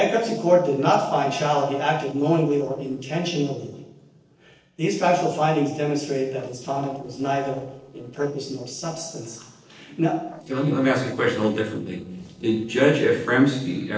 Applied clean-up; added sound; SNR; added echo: neural separator model SepFormer DNS4.